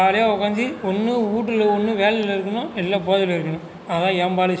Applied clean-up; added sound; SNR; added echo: none; none; none; none.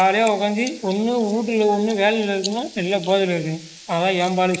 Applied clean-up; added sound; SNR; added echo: neural mask model Resemble Enhance denoiser.